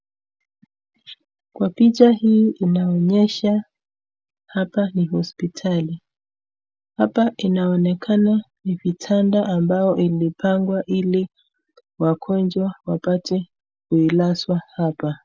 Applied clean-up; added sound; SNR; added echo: none; none; none; none.